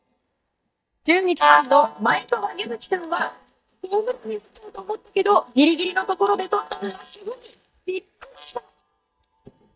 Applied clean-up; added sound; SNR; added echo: neural mask model DeepFilterNet 3.